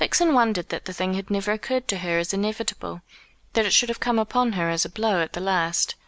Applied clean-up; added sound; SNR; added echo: none; none; none; none.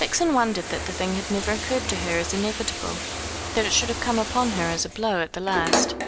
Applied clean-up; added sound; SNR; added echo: none; Bathtub (filling or washing); 4 dB; none.